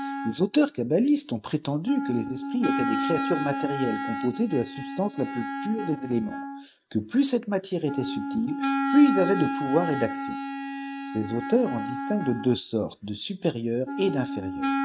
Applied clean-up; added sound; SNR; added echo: neural mask model RNNoise.